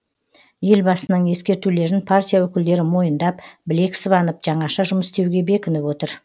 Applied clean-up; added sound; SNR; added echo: none; none; none; none.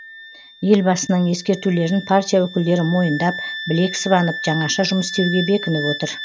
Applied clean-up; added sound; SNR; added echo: none; Wind instrument, woodwind instrument; 11 dB; none.